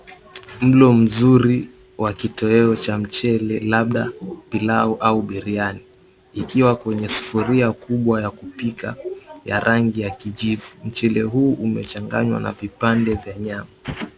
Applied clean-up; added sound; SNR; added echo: none; none; none; none.